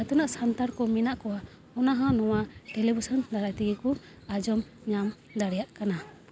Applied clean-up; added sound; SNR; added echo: none; none; none; none.